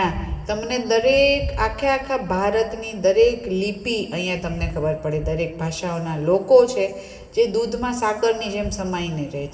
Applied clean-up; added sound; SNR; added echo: none; none; none; reverberation time 3.0 s.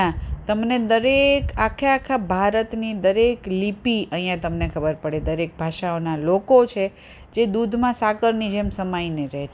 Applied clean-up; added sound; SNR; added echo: none; none; none; none.